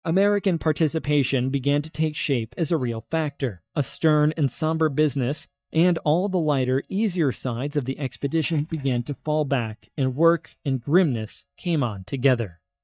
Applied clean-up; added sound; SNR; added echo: neural mask model DeepFilterNet 3.